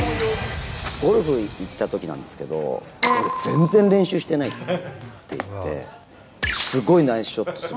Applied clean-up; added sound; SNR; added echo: none; none; none; none.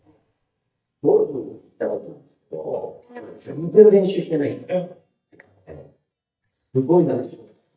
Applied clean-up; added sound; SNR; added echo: neural mask model DeepFilterNet 3.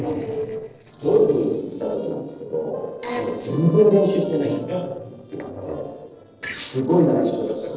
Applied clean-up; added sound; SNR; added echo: neural separator model SepFormer DNS4.